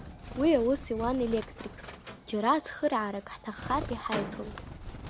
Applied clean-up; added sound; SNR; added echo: none; Bird; 11 dB; none.